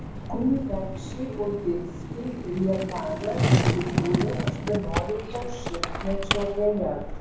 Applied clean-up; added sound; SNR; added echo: none; Skateboard; -1 dB; reverberation time 1.2 s.